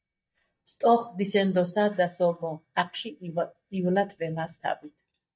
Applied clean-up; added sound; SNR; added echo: neural mask model DeepFilterNet 3.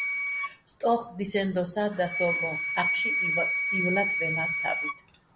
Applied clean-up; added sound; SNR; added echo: none; Wind instrument, woodwind instrument; 0 dB; none.